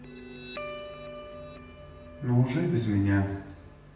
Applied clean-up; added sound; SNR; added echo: none; Guitar; 14 dB; reverberation time 0.9 s.